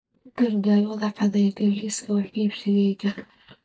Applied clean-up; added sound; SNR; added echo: neural mask model DeepFilterNet 3.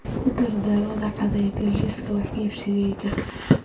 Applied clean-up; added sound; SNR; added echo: none; Wind; 6 dB; reverberation time 0.2 s.